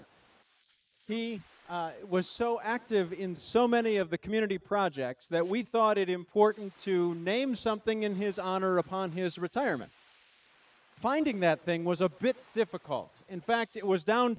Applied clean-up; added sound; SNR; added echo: neural mask model Resemble Enhance denoiser.